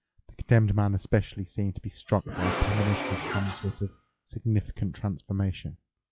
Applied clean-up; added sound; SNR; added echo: classical method log-MMSE.